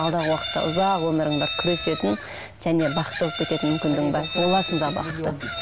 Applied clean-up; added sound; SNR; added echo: none; Chicken, rooster; 8 dB; none.